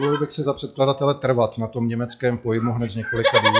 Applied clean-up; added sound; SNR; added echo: classical method log-MMSE.